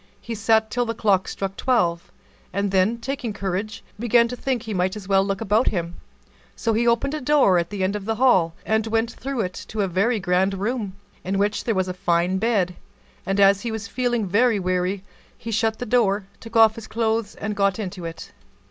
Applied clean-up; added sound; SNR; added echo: none; none; none; none.